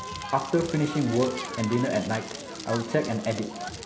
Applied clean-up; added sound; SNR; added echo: none; Crackle; 9 dB; none.